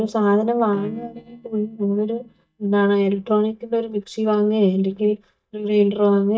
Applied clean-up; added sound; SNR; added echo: neural mask model DeepFilterNet 3.